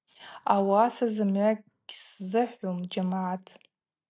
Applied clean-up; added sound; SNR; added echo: none; none; none; none.